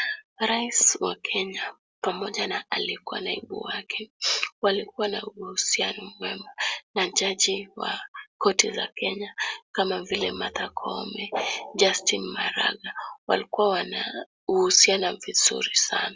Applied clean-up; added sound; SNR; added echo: none; none; none; none.